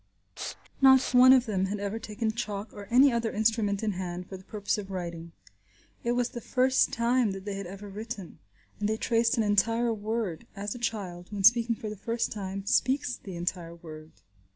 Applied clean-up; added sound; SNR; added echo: none; Respiratory sounds; 11 dB; none.